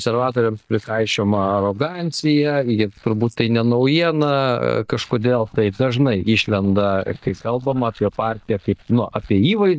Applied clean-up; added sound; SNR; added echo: neural mask model DeepFilterNet 3.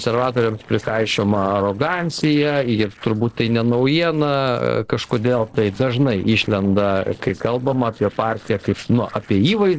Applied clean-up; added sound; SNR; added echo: neural separator model SepFormer DNS4.